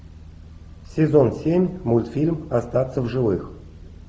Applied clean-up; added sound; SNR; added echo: none; none; none; none.